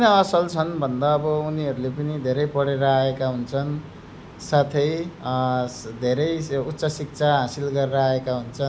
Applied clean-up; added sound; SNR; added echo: none; none; none; none.